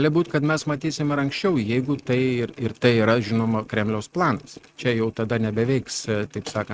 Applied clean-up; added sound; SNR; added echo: neural mask model RNNoise.